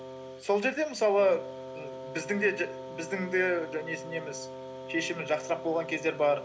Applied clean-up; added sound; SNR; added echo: none; Wind instrument, woodwind instrument; 11 dB; none.